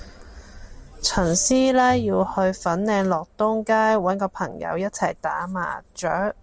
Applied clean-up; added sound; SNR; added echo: none; Bowed string instrument; 16 dB; none.